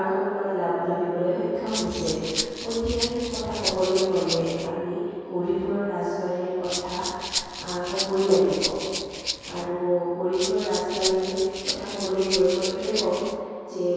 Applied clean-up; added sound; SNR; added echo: none; Rattle (instrument); 7 dB; reverberation time 2.2 s.